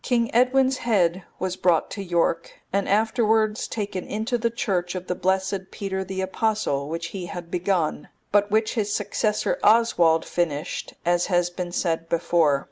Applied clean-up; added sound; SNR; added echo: none; none; none; none.